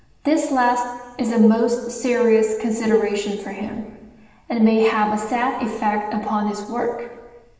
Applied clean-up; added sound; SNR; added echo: none; none; none; reverberation time 1.2 s.